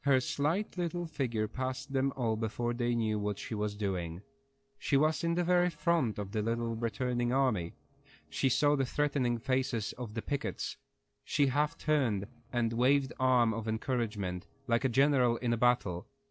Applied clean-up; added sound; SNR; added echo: neural separator model SepFormer DNS4.